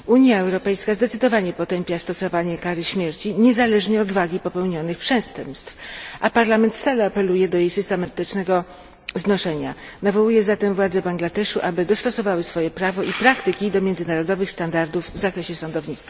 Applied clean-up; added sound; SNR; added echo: none; none; none; none.